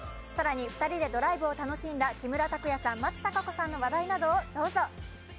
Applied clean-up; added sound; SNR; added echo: none; none; none; none.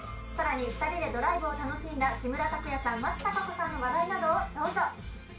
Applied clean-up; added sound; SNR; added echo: none; Door; 20 dB; reverberation time 0.3 s.